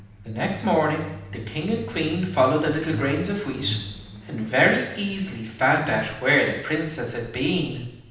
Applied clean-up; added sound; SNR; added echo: none; Truck; 14 dB; reverberation time 0.9 s.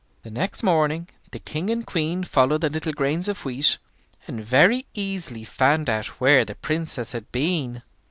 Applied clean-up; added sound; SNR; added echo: none; none; none; none.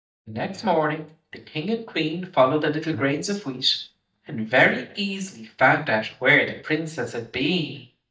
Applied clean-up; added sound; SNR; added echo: neural mask model DeepFilterNet 3.